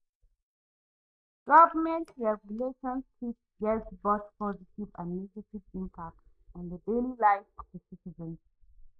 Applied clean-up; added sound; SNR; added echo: neural mask model DeepFilterNet 3.